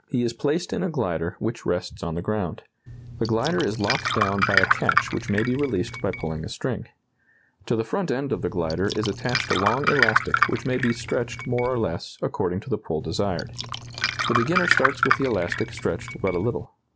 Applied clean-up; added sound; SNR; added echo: none; Glass; 1 dB; none.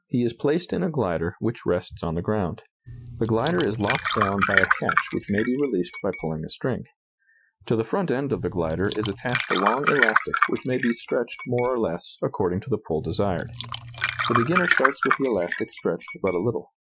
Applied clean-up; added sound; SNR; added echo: classical method Wiener filter.